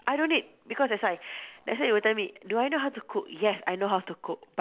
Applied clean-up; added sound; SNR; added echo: none; none; none; none.